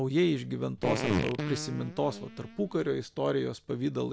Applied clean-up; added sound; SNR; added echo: none; Fart; 4 dB; none.